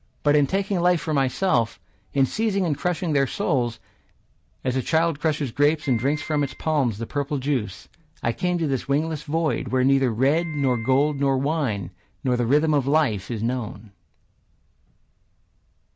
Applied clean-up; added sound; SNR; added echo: none; Piano; 15 dB; none.